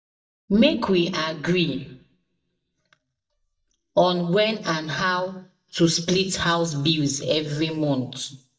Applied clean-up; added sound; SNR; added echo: neural mask model DeepFilterNet 3.